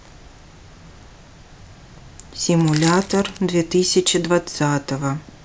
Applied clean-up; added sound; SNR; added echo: none; Crushing; 12 dB; none.